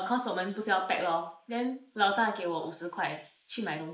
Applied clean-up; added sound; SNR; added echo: neural mask model Resemble Enhance denoiser.